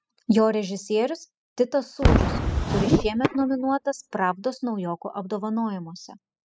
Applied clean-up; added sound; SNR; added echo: classical method spectral subtraction.